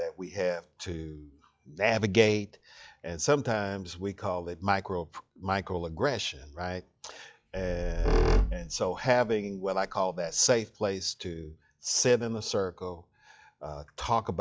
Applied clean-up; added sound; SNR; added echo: classical method log-MMSE.